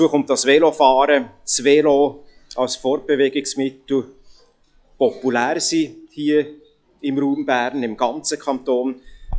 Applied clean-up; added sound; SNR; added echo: classical method log-MMSE.